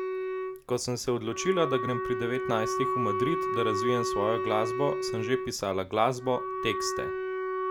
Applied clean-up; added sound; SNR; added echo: none; Wind instrument, woodwind instrument; 1 dB; none.